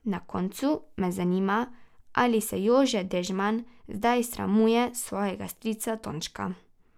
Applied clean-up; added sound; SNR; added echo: none; none; none; none.